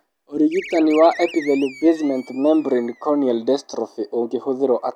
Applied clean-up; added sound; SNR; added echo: none; Animal; 18 dB; none.